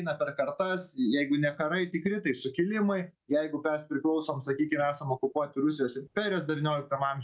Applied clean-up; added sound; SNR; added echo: none; none; none; none.